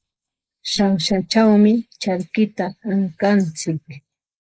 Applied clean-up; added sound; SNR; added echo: neural mask model Resemble Enhance denoiser.